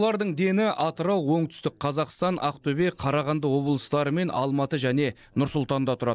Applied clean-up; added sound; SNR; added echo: neural mask model Resemble Enhance denoiser.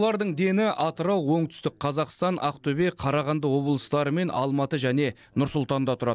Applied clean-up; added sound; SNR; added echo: none; none; none; none.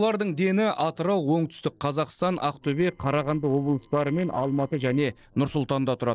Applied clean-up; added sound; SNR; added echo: neural separator model SepFormer DNS4.